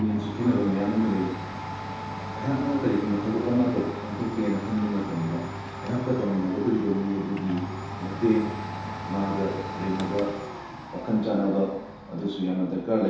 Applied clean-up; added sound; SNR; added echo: none; Domestic sounds, home sounds; 8 dB; reverberation time 0.8 s.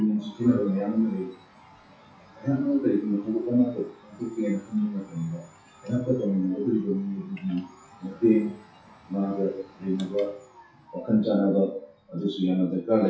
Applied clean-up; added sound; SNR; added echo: classical method WPE with log-MMSE.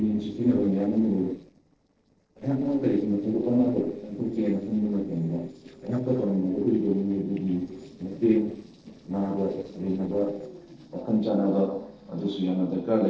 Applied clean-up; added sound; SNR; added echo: neural separator model SepFormer DNS4.